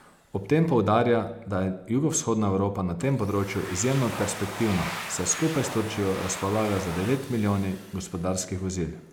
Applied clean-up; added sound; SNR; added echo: none; Domestic sounds, home sounds; 13 dB; none.